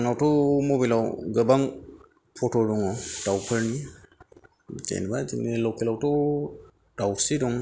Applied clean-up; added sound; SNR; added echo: none; none; none; none.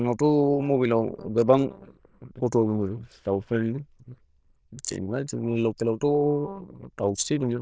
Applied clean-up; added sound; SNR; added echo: neural diffusion model UNIVERSE++.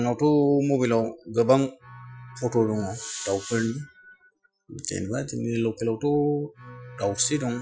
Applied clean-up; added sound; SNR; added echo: classical method Wiener filter.